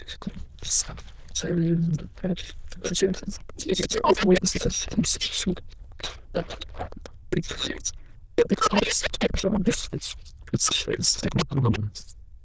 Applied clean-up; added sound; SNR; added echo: neural diffusion model UNIVERSE++.